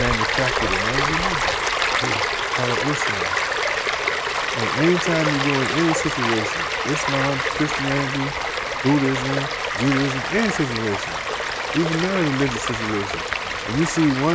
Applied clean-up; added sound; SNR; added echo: none; Stream; -1 dB; none.